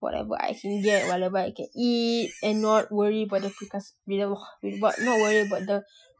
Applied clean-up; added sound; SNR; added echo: classical method Wiener filter.